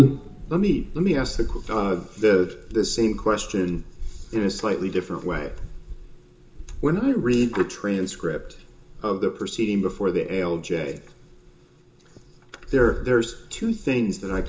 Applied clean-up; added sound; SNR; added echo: none; Thunder / Rain; 12 dB; reverberation time 0.2 s.